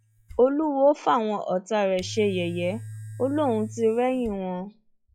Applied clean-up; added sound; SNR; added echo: classical method log-MMSE.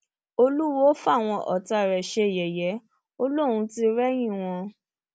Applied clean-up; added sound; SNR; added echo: none; none; none; none.